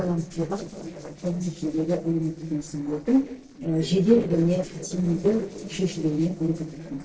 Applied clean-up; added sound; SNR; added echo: neural separator model SepFormer DNS4.